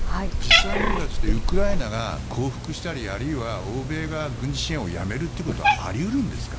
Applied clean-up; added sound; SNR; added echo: none; Cat; -4 dB; none.